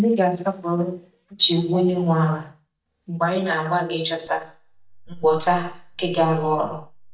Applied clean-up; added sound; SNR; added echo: neural mask model DeepFilterNet 3.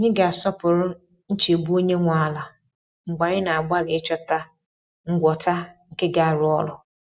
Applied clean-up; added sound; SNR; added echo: none; none; none; none.